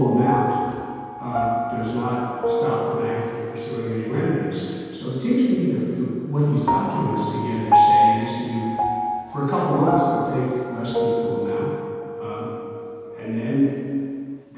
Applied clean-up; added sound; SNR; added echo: none; Piano; 1 dB; reverberation time 2.1 s.